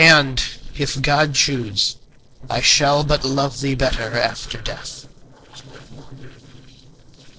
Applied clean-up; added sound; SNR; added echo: neural separator model SepFormer DNS4.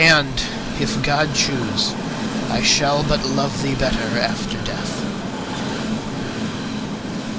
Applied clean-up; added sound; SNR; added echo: none; Train; 2 dB; none.